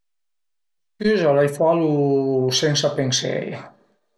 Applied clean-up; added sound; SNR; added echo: none; none; none; none.